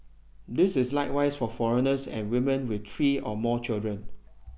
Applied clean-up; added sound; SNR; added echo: none; Cricket / Frog; 13 dB; none.